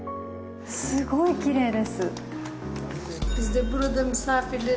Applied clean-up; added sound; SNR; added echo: none; none; none; none.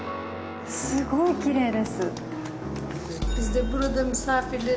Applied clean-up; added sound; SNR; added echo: none; Guitar; 13 dB; none.